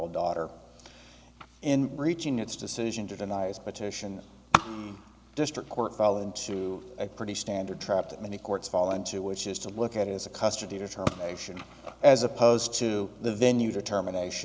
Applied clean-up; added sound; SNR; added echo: none; none; none; none.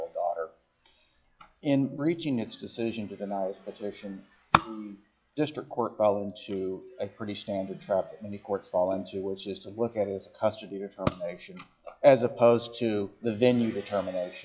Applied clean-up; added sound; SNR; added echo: classical method log-MMSE.